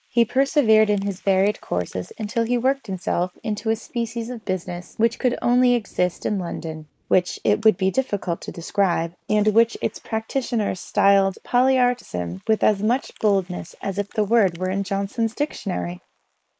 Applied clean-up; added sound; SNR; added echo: neural mask model Resemble Enhance denoiser.